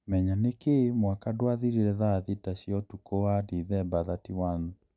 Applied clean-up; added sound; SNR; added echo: none; none; none; none.